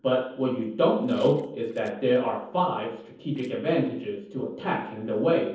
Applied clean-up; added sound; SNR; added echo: neural separator model SepFormer DNS4.